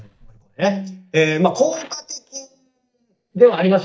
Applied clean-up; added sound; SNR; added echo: neural mask model DeepFilterNet 3.